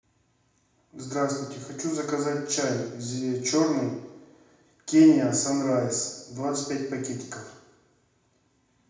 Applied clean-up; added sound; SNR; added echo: none; none; none; reverberation time 0.8 s.